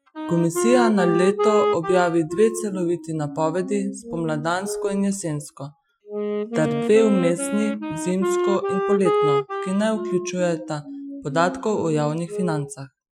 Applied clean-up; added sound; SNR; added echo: classical method Wiener filter.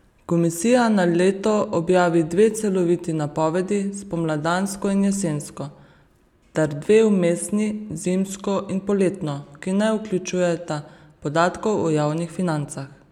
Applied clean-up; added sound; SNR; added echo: none; none; none; none.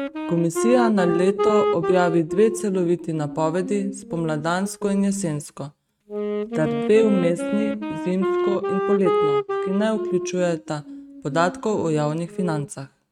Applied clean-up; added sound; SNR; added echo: neural mask model RNNoise.